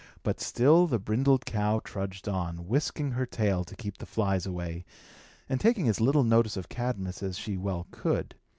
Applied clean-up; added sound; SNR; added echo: none; none; none; none.